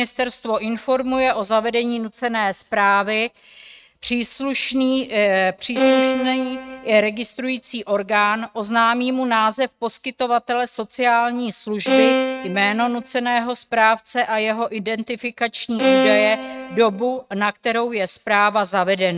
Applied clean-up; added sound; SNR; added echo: neural mask model RNNoise.